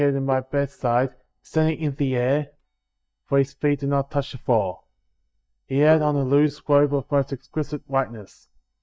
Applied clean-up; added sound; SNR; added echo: neural mask model DeepFilterNet 3.